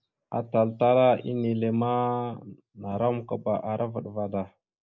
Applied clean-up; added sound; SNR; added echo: neural mask model Resemble Enhance denoiser.